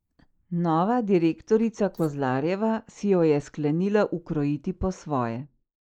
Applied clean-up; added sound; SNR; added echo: neural mask model Resemble Enhance denoiser.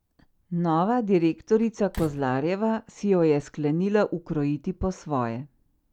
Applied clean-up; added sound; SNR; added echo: none; Slam; 12 dB; none.